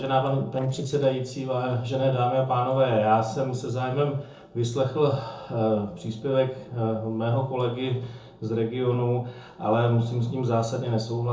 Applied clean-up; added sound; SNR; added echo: neural separator model SepFormer DNS4.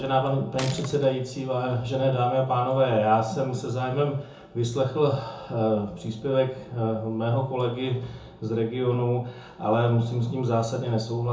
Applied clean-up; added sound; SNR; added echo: none; Gunshot, gunfire; 16 dB; reverberation time 0.6 s.